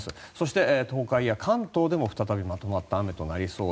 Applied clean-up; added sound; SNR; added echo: none; none; none; none.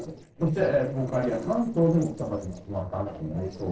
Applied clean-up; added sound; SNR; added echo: neural separator model SepFormer DNS4.